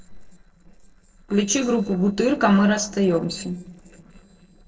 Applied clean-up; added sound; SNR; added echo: neural separator model SepFormer DNS4.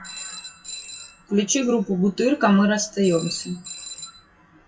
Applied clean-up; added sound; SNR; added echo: classical method WPE with log-MMSE.